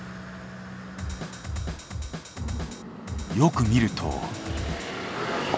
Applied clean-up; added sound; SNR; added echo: none; Drum kit; 5 dB; none.